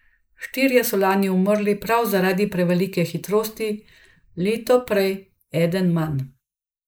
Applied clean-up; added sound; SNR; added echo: neural mask model Resemble Enhance denoiser.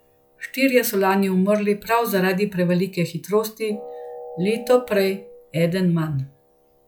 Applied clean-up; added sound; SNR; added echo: classical method log-MMSE.